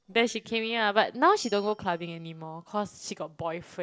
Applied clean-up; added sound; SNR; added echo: neural separator model SepFormer DNS4.